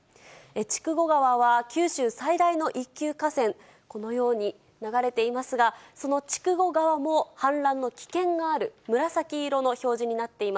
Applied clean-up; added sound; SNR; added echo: none; none; none; none.